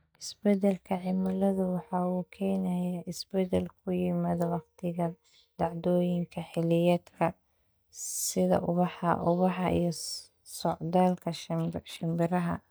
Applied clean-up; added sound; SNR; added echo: neural mask model DeepFilterNet 3.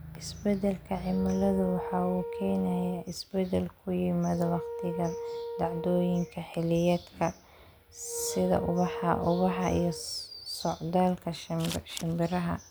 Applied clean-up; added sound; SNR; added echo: none; Scissors + Wind instrument, woodwind instrument; 9 dB; none.